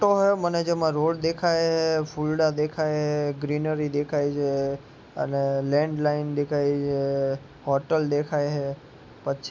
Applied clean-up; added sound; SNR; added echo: none; none; none; none.